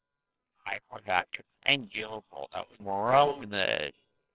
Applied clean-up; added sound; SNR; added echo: neural separator model SepFormer WHAMR!.